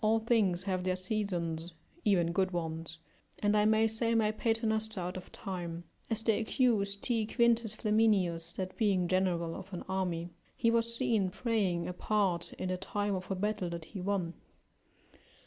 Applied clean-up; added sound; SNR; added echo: none; none; none; none.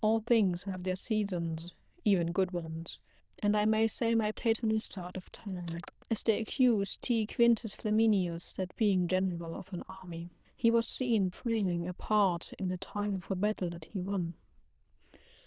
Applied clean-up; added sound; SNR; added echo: neural diffusion model UNIVERSE++.